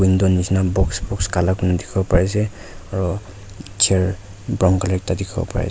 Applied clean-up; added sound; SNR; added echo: none; none; none; none.